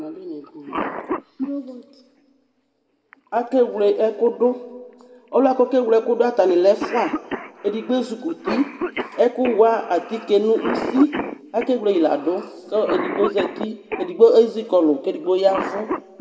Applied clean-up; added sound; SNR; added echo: none; Cough; 11 dB; reverberation time 1.3 s.